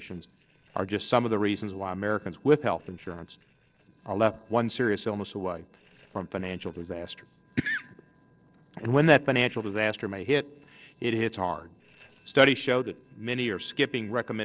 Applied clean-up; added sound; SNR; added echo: neural separator model SepFormer DNS4.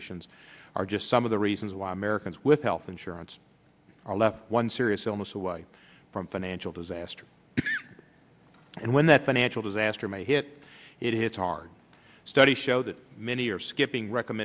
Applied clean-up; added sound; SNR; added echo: none; none; none; none.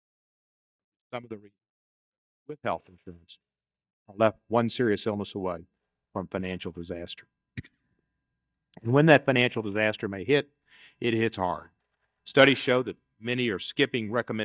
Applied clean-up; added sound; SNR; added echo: neural mask model DeepFilterNet 3.